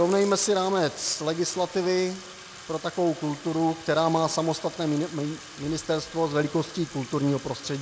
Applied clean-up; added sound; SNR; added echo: none; Bathtub (filling or washing); 17 dB; none.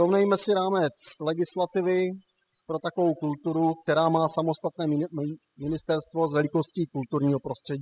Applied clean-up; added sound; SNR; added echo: classical method spectral subtraction.